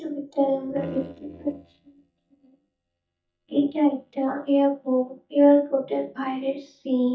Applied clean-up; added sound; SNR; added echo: neural mask model DeepFilterNet 3.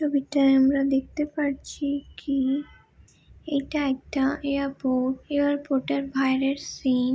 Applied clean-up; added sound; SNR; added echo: none; none; none; none.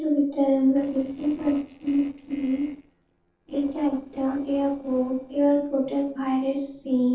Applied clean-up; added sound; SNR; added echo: neural separator model SepFormer DNS4.